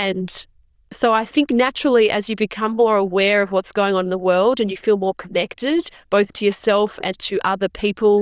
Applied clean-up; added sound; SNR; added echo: neural diffusion model UNIVERSE++.